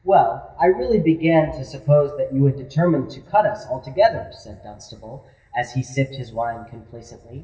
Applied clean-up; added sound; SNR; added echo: none; none; none; reverberation time 1.7 s.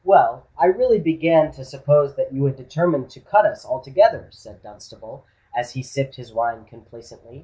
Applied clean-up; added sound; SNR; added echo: none; none; none; none.